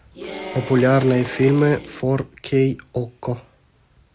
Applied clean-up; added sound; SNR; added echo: none; Applause / Cheering; 14 dB; none.